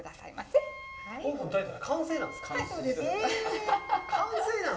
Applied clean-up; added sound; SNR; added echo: none; Wind instrument, woodwind instrument; 15 dB; reverberation time 2.7 s.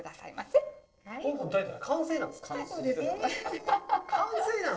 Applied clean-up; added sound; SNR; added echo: neural separator model SepFormer DNS4.